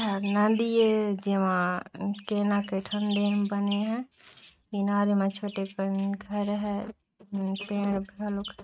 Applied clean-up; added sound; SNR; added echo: neural mask model RNNoise.